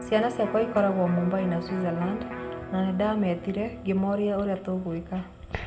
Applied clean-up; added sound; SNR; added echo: none; Electric guitar; 11 dB; reverberation time 1.0 s.